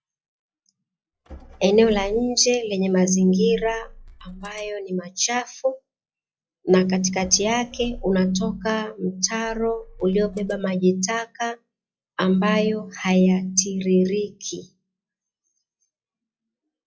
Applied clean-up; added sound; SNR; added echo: classical method log-MMSE.